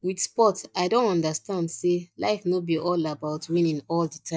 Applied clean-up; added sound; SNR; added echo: neural mask model DeepFilterNet 3.